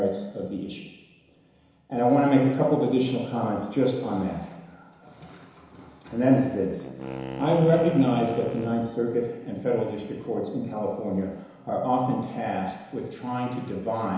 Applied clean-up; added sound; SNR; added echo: none; Wind instrument, woodwind instrument; 12 dB; reverberation time 1.0 s.